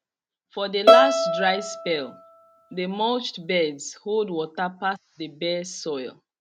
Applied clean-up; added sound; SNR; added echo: none; Bowed string instrument; -5 dB; none.